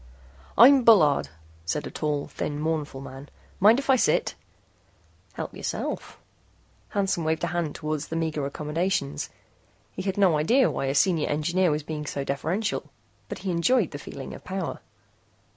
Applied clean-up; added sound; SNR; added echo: none; none; none; none.